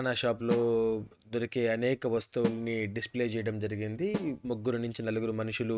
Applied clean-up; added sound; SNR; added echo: neural mask model RNNoise.